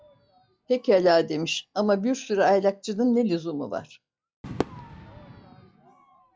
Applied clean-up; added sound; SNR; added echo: classical method log-MMSE.